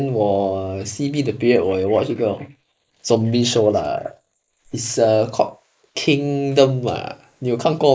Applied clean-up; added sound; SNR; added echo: neural mask model Resemble Enhance denoiser.